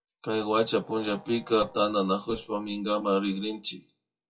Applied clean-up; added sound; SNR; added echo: classical method WPE with log-MMSE.